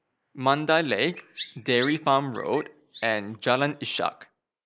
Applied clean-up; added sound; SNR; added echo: neural mask model Resemble Enhance denoiser.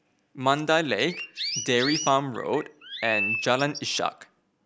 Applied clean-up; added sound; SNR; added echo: none; Chirp, tweet; 7 dB; none.